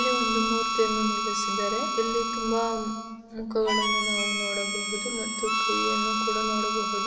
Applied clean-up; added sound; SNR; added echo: none; Harmonica; -2 dB; reverberation time 2.5 s.